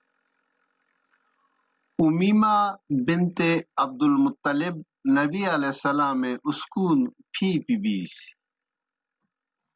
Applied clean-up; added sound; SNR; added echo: none; none; none; none.